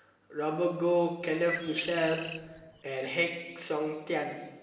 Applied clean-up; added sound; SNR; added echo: none; Bird; 9 dB; reverberation time 1.1 s.